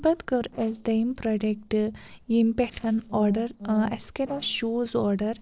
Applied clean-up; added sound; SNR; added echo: neural separator model SepFormer DNS4.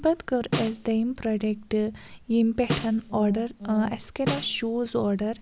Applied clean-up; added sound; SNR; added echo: none; Snare drum; 8 dB; none.